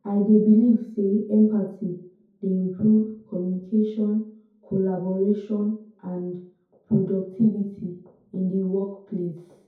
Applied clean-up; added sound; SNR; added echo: none; none; none; reverberation time 0.6 s.